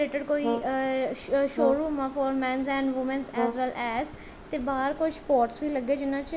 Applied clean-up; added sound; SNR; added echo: none; Brass instrument; 7 dB; none.